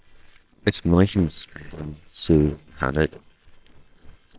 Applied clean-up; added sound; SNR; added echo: neural separator model SepFormer WHAMR!.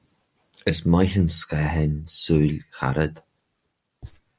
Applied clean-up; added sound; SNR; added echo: none; none; none; none.